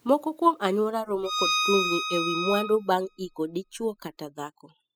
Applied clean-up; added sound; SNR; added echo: classical method spectral subtraction.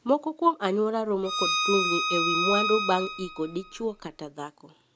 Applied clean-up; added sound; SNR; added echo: none; Bowed string instrument; 1 dB; none.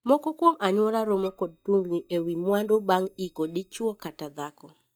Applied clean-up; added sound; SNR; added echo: neural mask model DeepFilterNet 3.